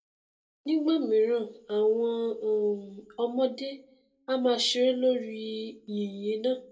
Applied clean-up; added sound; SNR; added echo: none; none; none; reverberation time 0.2 s.